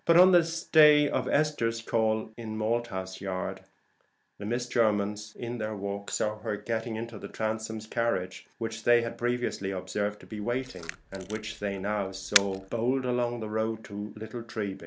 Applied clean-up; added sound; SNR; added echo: none; Camera; 7 dB; none.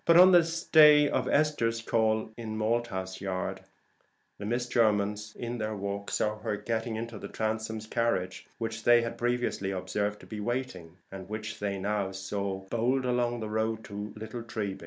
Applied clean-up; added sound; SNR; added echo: none; none; none; none.